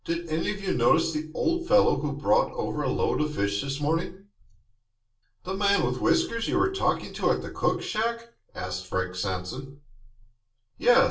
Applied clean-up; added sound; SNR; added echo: none; none; none; reverberation time 0.3 s.